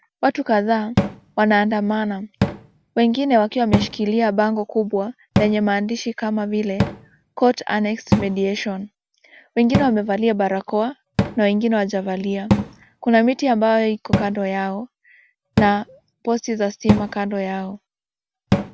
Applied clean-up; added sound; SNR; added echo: none; Cupboard open or close / Drawer open or close; 6 dB; none.